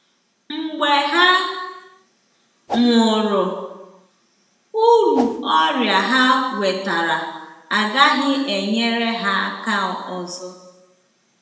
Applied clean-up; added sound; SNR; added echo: none; Whoosh, swoosh, swish; 8 dB; reverberation time 1.0 s.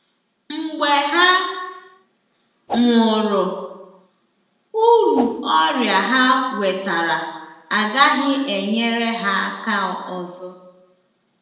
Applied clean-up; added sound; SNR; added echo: neural separator model SepFormer DNS4.